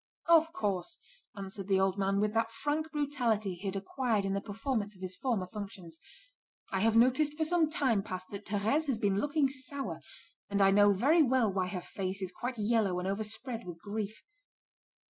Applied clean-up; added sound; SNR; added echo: none; none; none; none.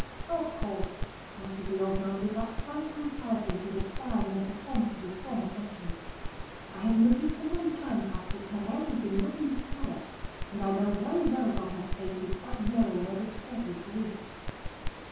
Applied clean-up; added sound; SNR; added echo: none; Crackle; 5 dB; reverberation time 0.9 s.